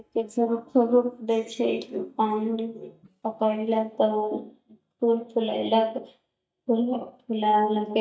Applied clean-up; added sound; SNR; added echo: neural mask model DeepFilterNet 3.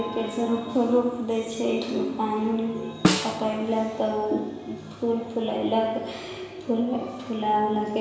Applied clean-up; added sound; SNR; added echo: none; Snare drum; 2 dB; reverberation time 1.0 s.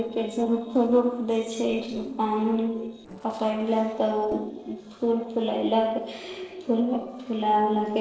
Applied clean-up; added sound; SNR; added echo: neural separator model SepFormer DNS4.